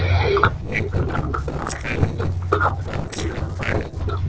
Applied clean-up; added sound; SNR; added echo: neural separator model SepFormer DNS4.